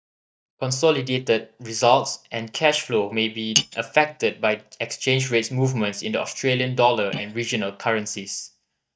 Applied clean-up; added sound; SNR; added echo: neural mask model DeepFilterNet 3.